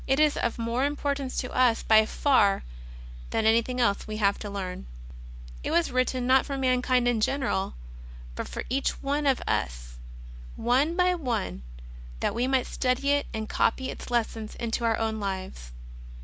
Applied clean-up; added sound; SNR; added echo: none; none; none; none.